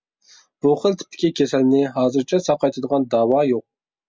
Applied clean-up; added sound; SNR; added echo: none; none; none; none.